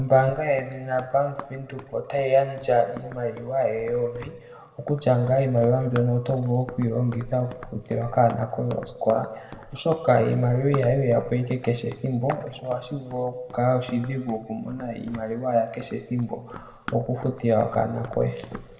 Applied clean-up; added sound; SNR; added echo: none; Run; 19 dB; reverberation time 1.1 s.